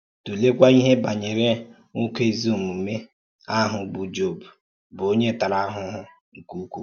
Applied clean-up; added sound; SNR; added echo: none; none; none; none.